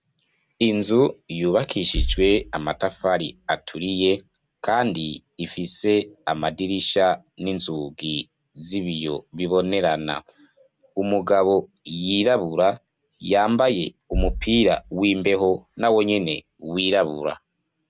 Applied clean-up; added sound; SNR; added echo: none; Bass drum; 13 dB; none.